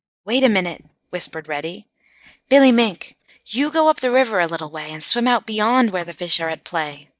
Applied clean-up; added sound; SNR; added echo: neural mask model DeepFilterNet 3.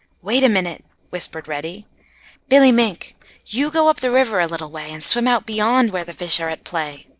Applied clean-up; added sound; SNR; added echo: neural separator model SepFormer DNS4.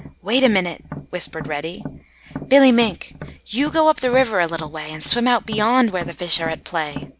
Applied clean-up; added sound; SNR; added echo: none; Tap; 16 dB; none.